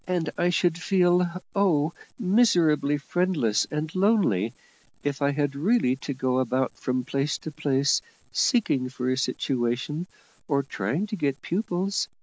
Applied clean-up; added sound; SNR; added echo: none; none; none; none.